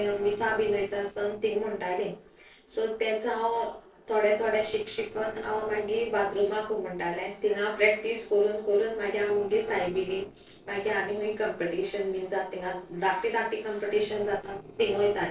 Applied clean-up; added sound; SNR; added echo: neural separator model SepFormer DNS4.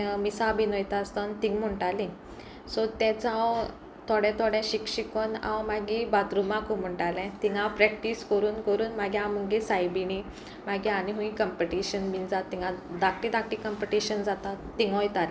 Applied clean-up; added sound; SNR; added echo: none; none; none; none.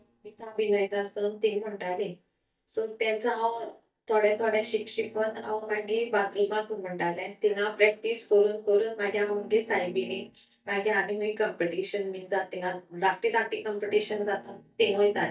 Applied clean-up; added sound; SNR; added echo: neural mask model DeepFilterNet 3.